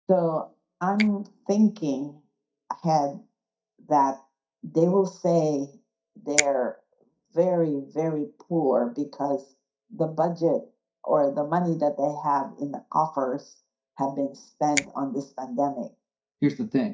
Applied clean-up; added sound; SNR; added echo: neural mask model DeepFilterNet 3.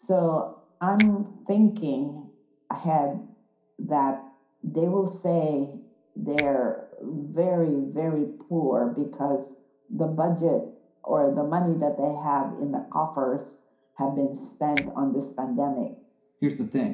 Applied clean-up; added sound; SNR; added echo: none; Finger snapping; 10 dB; reverberation time 0.5 s.